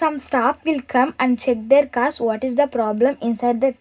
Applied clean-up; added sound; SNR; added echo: none; none; none; reverberation time 0.2 s.